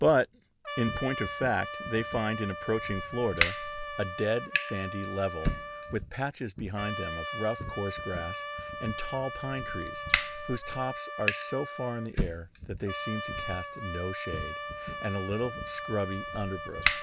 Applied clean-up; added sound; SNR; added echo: none; Fire + Trumpet; 1 dB; none.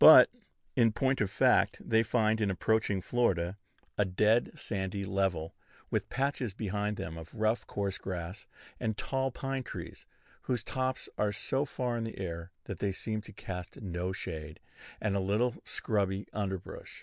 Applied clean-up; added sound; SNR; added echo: none; none; none; none.